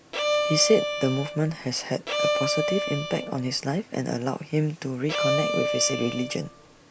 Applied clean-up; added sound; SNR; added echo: none; Bowed string instrument; 1 dB; none.